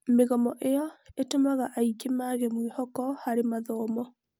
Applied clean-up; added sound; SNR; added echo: none; none; none; none.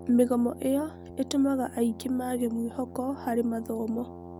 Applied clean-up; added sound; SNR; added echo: none; Brass instrument; 16 dB; none.